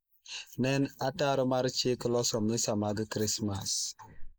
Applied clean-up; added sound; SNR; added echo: neural mask model Resemble Enhance denoiser.